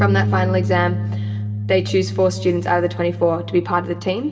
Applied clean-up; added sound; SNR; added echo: none; Bass guitar; 3 dB; reverberation time 1.4 s.